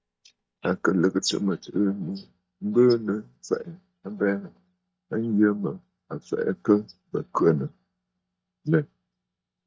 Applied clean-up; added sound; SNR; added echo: neural mask model DeepFilterNet 3.